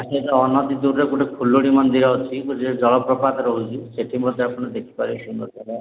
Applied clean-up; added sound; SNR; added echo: none; none; none; none.